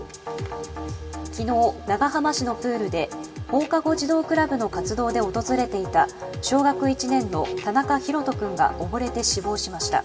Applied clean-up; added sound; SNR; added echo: none; none; none; reverberation time 0.7 s.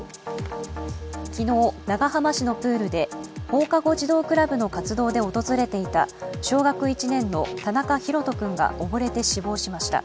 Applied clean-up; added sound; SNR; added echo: none; none; none; none.